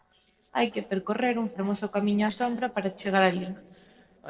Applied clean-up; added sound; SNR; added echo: neural separator model SepFormer DNS4.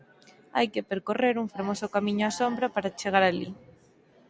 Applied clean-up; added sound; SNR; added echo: none; none; none; none.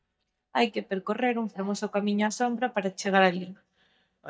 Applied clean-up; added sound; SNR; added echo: neural mask model DeepFilterNet 3.